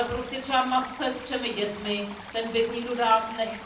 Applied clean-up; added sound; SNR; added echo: none; Stream; 14 dB; reverberation time 0.6 s.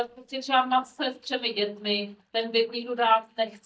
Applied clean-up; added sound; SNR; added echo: neural mask model DeepFilterNet 3.